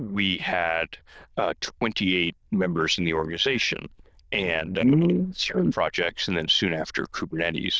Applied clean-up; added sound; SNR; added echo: neural diffusion model UNIVERSE++.